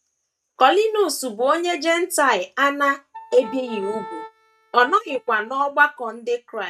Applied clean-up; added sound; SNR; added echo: neural mask model RNNoise.